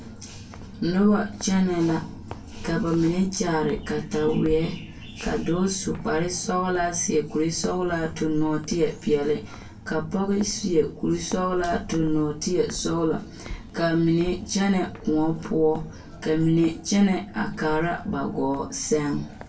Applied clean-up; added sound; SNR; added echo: none; Walk, footsteps; 19 dB; reverberation time 0.2 s.